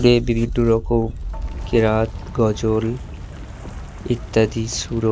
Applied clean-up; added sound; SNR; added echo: none; Wind; 9 dB; none.